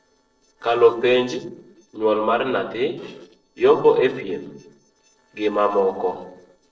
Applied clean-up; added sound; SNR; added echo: neural separator model SepFormer DNS4.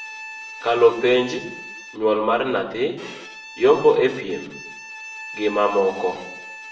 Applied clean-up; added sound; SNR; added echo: none; Bowed string instrument; 16 dB; reverberation time 0.7 s.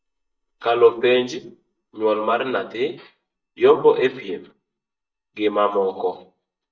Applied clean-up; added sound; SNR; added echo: neural mask model DeepFilterNet 3.